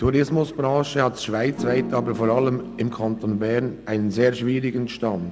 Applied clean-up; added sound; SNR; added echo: none; Piano; 10 dB; none.